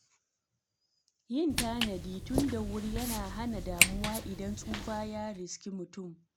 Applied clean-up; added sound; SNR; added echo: none; Walk, footsteps; -2 dB; none.